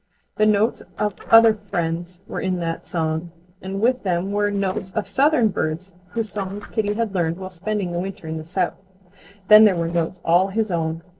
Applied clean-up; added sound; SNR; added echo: neural separator model SepFormer DNS4.